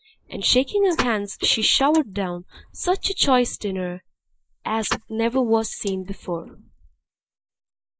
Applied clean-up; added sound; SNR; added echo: neural mask model Resemble Enhance denoiser.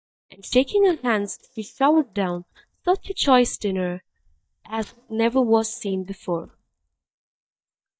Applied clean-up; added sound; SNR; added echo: neural mask model DeepFilterNet 3.